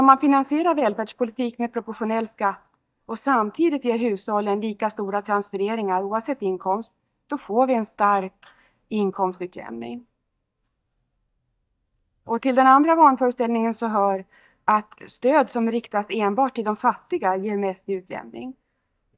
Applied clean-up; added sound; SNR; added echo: neural mask model DeepFilterNet 3.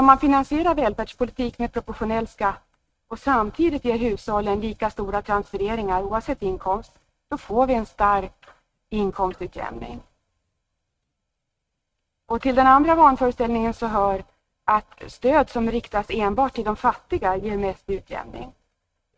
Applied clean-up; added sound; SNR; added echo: neural mask model RNNoise.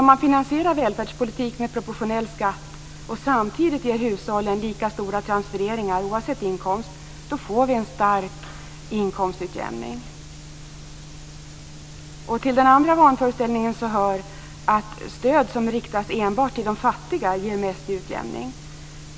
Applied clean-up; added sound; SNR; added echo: none; none; none; none.